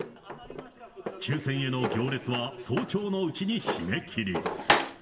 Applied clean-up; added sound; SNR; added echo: none; Drawer open or close; 2 dB; reverberation time 1.3 s.